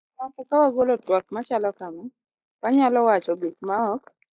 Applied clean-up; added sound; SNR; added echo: neural mask model Resemble Enhance denoiser.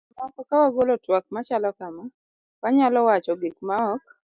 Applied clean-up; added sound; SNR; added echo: none; none; none; none.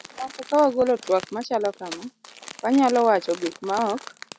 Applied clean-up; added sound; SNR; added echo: none; Crumpling, crinkling; 18 dB; none.